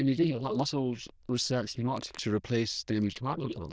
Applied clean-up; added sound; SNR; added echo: neural diffusion model UNIVERSE++.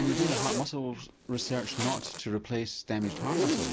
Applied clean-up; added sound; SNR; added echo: none; Zipper (clothing); 2 dB; none.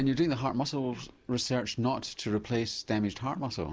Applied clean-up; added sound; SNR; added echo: none; none; none; none.